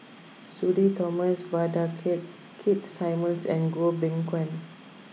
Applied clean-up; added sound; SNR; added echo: none; none; none; none.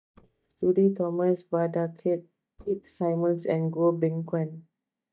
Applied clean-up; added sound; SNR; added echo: neural mask model DeepFilterNet 3.